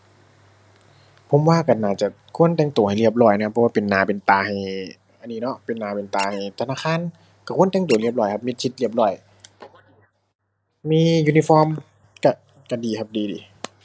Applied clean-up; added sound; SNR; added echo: none; Squeak; 18 dB; none.